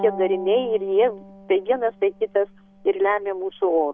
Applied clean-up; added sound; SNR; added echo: none; Bowed string instrument; 17 dB; none.